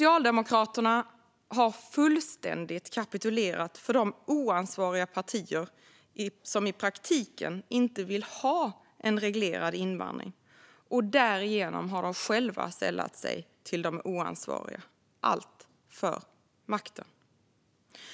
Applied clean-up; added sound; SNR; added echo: none; none; none; none.